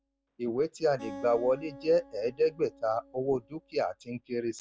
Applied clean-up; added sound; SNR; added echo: none; Acoustic guitar; 18 dB; none.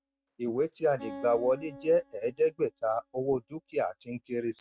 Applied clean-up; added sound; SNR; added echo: neural mask model RNNoise.